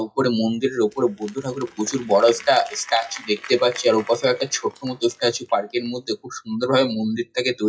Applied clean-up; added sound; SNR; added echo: classical method WPE with log-MMSE.